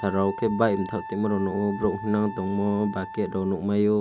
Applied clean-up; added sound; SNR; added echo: none; Wind instrument, woodwind instrument; 13 dB; none.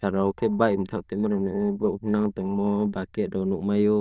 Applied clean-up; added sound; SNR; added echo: neural diffusion model UNIVERSE++.